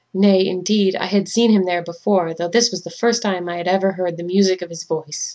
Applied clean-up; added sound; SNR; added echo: none; none; none; none.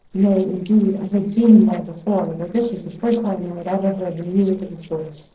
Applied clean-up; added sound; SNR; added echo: neural separator model SepFormer DNS4.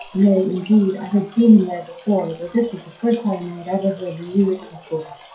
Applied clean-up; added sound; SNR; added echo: classical method WPE with log-MMSE.